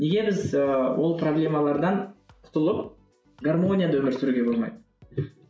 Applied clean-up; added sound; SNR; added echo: none; none; none; none.